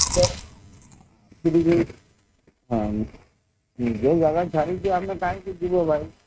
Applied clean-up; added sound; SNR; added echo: neural mask model RNNoise.